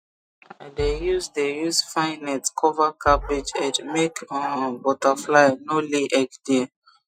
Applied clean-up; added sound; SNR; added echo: classical method Wiener filter.